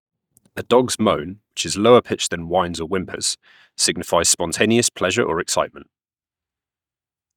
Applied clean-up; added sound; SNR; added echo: neural mask model DeepFilterNet 3.